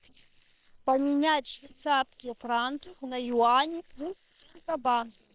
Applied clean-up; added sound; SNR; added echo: neural separator model SepFormer WHAM!.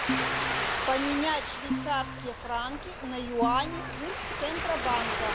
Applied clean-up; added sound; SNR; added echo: none; Ocean + Organ; 0 dB; none.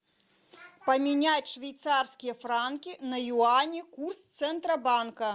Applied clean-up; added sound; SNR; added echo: none; none; none; none.